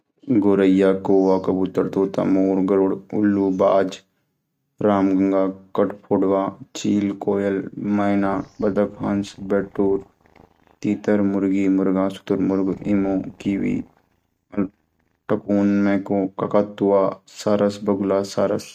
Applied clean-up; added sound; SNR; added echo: neural mask model RNNoise.